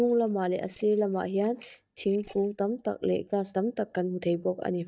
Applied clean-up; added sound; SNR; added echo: neural mask model DeepFilterNet 3.